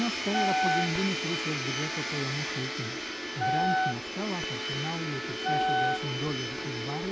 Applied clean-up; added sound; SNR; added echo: none; Wind instrument, woodwind instrument + Domestic sounds, home sounds; -4 dB; none.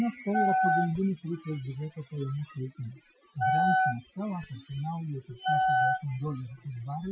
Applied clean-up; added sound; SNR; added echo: classical method Wiener filter.